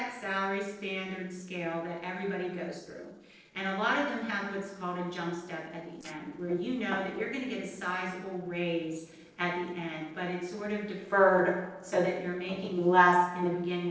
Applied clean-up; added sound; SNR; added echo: neural separator model SepFormer DNS4.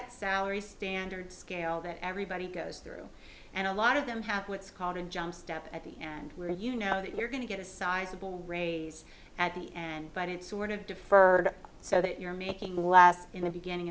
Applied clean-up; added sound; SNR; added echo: none; none; none; none.